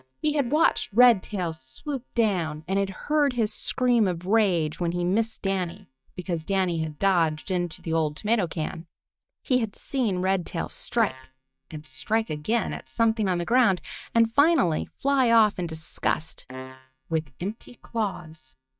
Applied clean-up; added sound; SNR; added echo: neural mask model DeepFilterNet 3.